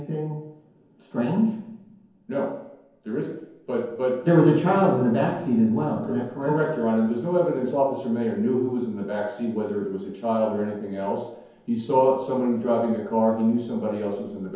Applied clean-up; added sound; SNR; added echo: none; none; none; reverberation time 0.9 s.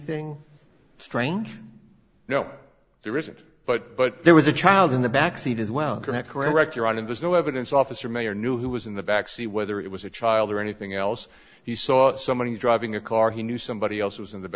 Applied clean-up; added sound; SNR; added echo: none; none; none; none.